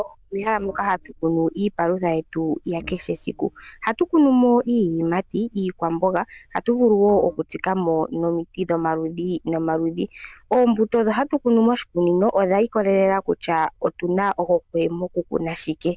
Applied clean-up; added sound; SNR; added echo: neural diffusion model UNIVERSE++.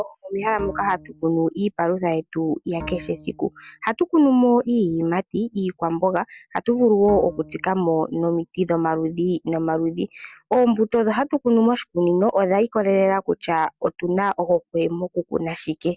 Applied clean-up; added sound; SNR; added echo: none; Bowed string instrument; 18 dB; none.